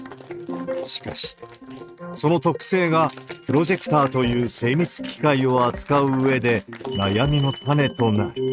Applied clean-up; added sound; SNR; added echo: neural mask model RNNoise.